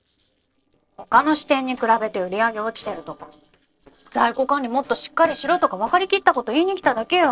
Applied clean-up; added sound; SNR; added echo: neural separator model SepFormer DNS4.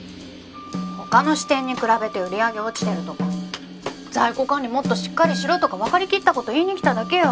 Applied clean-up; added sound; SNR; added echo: none; Wind instrument, woodwind instrument; 19 dB; none.